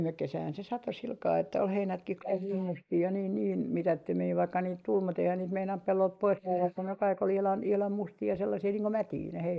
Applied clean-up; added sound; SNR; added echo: neural mask model Resemble Enhance denoiser.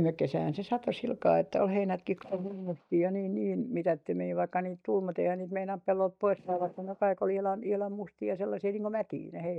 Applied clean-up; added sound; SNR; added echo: neural mask model DeepFilterNet 3.